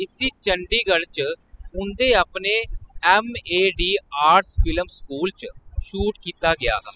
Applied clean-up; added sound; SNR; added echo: classical method spectral subtraction.